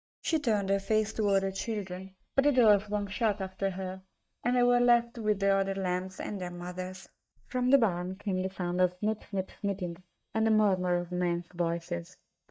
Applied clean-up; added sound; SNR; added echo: neural mask model DeepFilterNet 3.